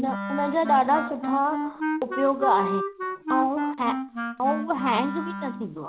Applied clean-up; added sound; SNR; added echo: none; Wind instrument, woodwind instrument; 5 dB; none.